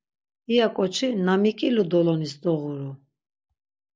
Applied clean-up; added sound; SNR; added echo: none; none; none; none.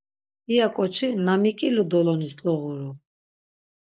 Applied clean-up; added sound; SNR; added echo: neural mask model Resemble Enhance denoiser.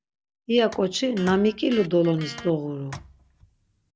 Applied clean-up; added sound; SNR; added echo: none; Electric guitar + Tick; 18 dB; none.